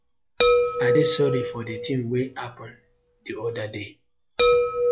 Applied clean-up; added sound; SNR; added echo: classical method log-MMSE.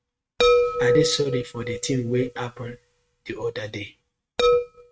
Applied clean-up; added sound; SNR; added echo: neural mask model RNNoise.